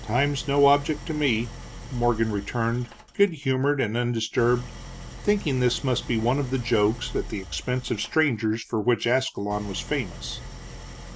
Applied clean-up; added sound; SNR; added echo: none; Idling; 14 dB; none.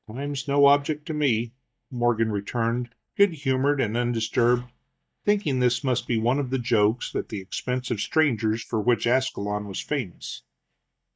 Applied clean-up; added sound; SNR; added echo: neural mask model DeepFilterNet 3.